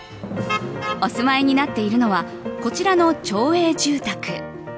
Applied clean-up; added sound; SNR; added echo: none; Motor vehicle (road); 13 dB; none.